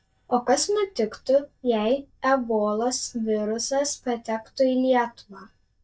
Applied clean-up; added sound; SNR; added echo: neural mask model DeepFilterNet 3.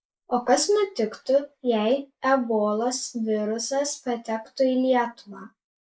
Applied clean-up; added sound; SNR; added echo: neural mask model Resemble Enhance denoiser.